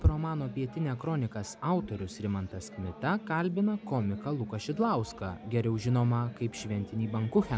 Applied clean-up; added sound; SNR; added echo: none; none; none; none.